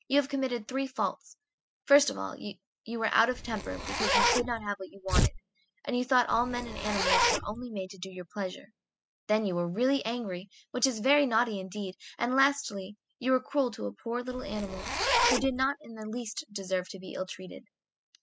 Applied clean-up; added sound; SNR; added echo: classical method spectral subtraction.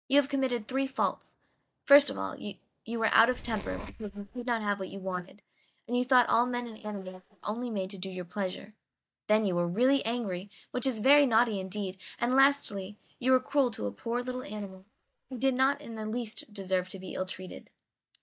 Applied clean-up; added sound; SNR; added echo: neural mask model DeepFilterNet 3.